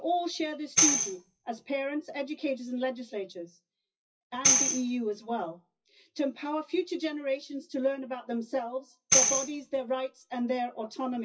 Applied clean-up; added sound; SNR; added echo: classical method WPE with log-MMSE.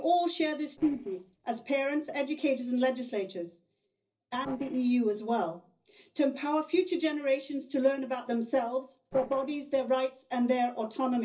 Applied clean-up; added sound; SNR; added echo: neural separator model SepFormer DNS4.